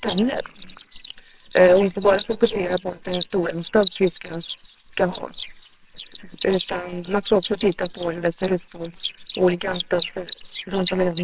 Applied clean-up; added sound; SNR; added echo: neural separator model SepFormer WHAMR!.